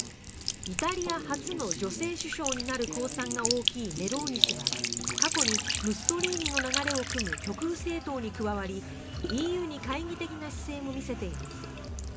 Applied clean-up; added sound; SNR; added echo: none; Trickle, dribble / Sink (filling or washing); 1 dB; none.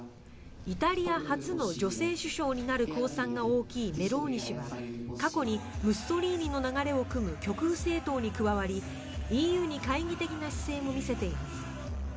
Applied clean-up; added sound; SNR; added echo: none; none; none; none.